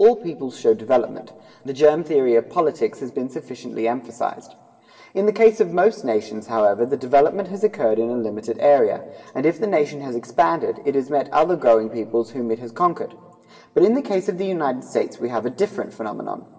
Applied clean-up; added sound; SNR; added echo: none; none; none; reverberation time 1.7 s.